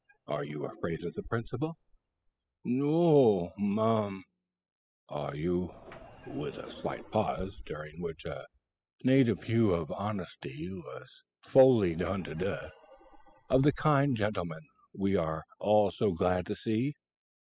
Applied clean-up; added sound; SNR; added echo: classical method spectral subtraction.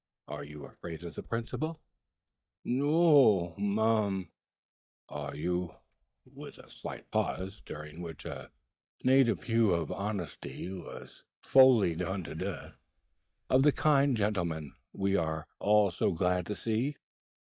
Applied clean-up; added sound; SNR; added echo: neural mask model DeepFilterNet 3.